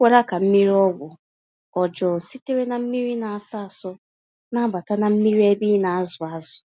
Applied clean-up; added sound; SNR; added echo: none; none; none; none.